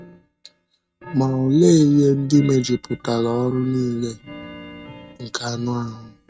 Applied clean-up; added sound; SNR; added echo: neural mask model RNNoise.